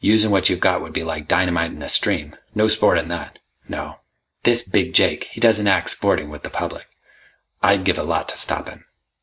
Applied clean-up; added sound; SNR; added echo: neural mask model Resemble Enhance denoiser.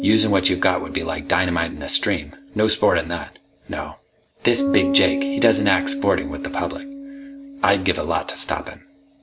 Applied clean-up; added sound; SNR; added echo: none; Bass guitar; 6 dB; none.